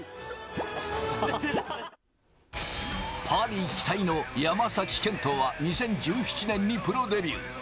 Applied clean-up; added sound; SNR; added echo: none; none; none; none.